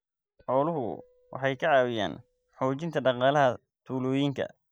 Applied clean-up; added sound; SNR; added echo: neural mask model DeepFilterNet 3.